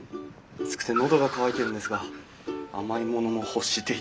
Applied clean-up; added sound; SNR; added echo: none; Car; 11 dB; none.